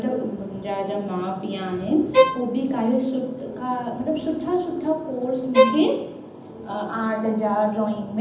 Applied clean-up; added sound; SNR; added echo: none; Bowed string instrument; -2 dB; reverberation time 0.8 s.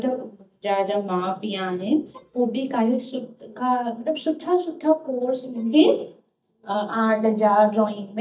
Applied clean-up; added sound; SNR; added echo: neural mask model DeepFilterNet 3.